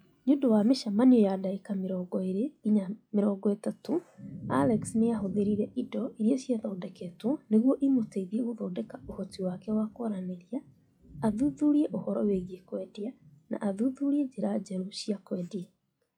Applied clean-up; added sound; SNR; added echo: classical method log-MMSE.